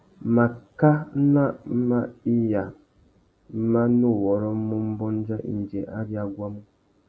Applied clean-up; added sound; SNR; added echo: none; none; none; none.